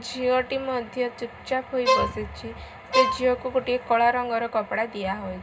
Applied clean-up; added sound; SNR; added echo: none; Bowed string instrument; 0 dB; reverberation time 0.2 s.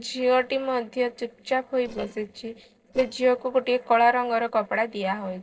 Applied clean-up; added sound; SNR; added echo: neural separator model SepFormer DNS4.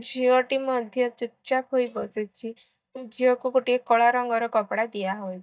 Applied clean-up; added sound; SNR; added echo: neural mask model DeepFilterNet 3.